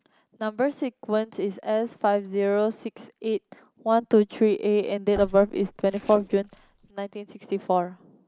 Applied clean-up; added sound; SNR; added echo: neural mask model Resemble Enhance denoiser.